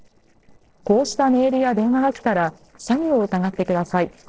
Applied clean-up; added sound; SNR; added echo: neural separator model SepFormer DNS4.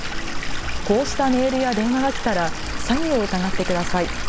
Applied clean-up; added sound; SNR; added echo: none; Stream / Liquid; 10 dB; none.